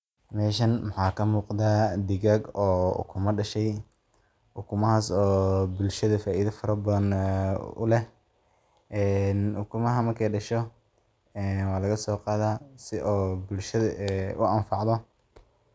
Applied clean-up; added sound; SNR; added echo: none; none; none; none.